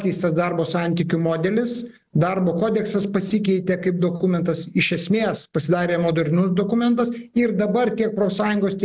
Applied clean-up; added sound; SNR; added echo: none; none; none; none.